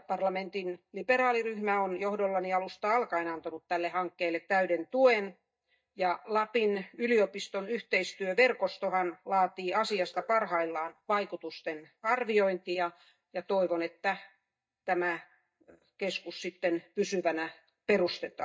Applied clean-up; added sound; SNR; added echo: neural mask model DeepFilterNet 3.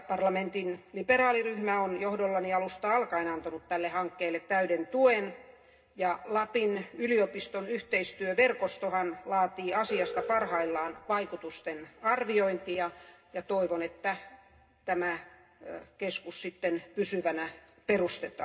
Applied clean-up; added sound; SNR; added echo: none; Alarm; 12 dB; reverberation time 0.2 s.